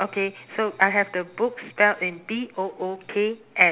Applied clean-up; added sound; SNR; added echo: none; none; none; none.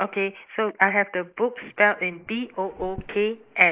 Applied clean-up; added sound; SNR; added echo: neural mask model Resemble Enhance denoiser.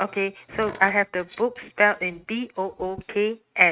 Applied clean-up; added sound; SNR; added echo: neural mask model RNNoise.